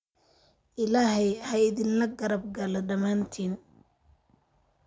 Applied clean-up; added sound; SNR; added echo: none; none; none; none.